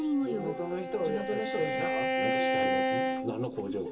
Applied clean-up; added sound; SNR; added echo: none; Bowed string instrument; -2 dB; reverberation time 0.2 s.